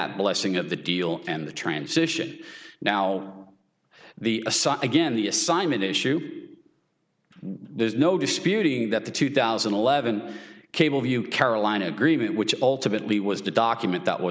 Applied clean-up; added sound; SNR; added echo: none; none; none; none.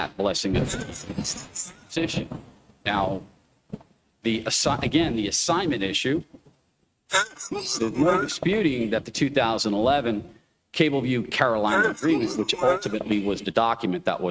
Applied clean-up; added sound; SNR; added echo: neural mask model RNNoise.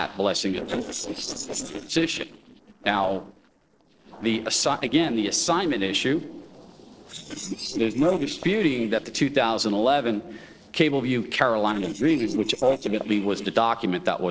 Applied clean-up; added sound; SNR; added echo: neural separator model SepFormer DNS4.